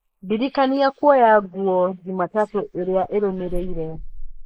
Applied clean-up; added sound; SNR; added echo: neural mask model Resemble Enhance denoiser.